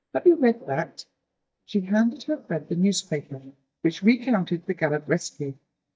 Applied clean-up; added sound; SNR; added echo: neural mask model DeepFilterNet 3.